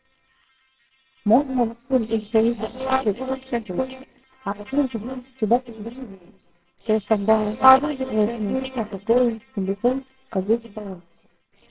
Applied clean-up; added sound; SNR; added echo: neural separator model SepFormer WHAMR!.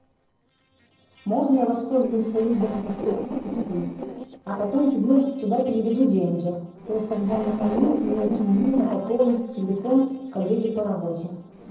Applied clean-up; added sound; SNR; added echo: neural separator model SepFormer DNS4.